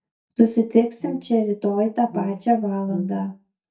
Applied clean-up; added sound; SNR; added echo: neural mask model DeepFilterNet 3.